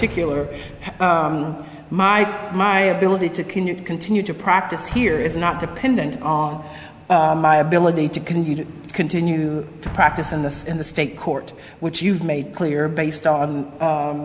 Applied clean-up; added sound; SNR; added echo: none; Explosion; 20 dB; none.